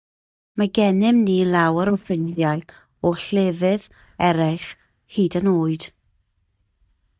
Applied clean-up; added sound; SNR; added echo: neural mask model DeepFilterNet 3.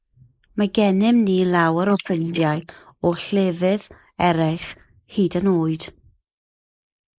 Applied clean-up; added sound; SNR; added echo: neural mask model Resemble Enhance denoiser.